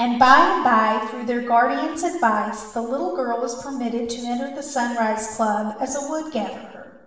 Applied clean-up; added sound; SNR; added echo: none; none; none; reverberation time 1.0 s.